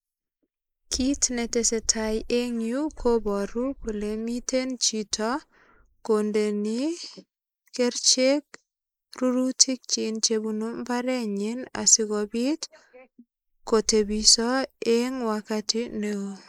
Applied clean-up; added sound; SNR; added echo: neural mask model Resemble Enhance denoiser.